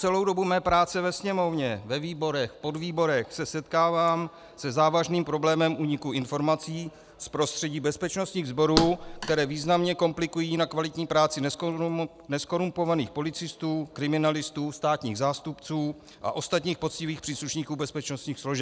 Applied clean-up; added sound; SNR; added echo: none; Thump, thud; 6 dB; none.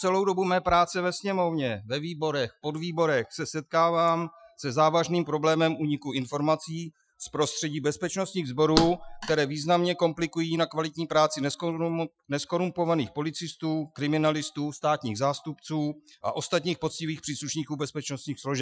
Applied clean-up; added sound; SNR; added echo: classical method Wiener filter.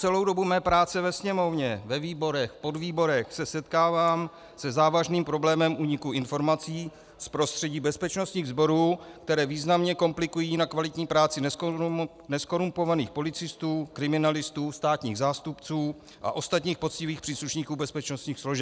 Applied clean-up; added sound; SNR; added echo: none; none; none; none.